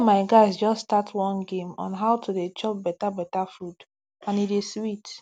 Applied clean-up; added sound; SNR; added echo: none; none; none; none.